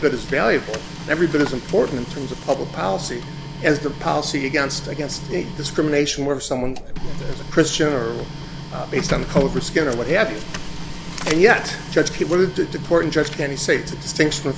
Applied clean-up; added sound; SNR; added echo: none; Printer; 10 dB; none.